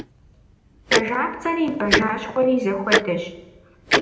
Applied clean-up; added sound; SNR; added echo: none; Tick-tock; 1 dB; reverberation time 0.8 s.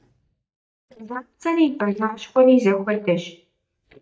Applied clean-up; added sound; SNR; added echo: neural mask model DeepFilterNet 3.